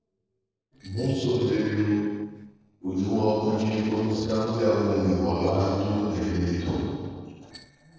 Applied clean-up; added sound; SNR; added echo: neural separator model SepFormer DNS4.